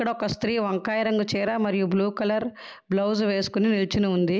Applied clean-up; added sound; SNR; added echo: none; none; none; none.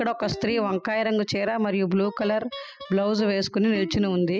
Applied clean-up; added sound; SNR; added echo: classical method spectral subtraction.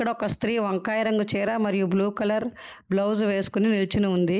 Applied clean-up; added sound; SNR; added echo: neural mask model Resemble Enhance denoiser.